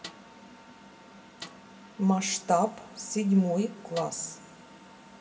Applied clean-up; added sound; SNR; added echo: none; Snare drum; 19 dB; reverberation time 1.1 s.